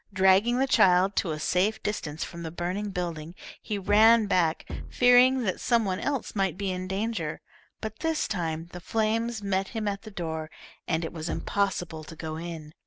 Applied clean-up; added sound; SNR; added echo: none; Bass drum; 9 dB; none.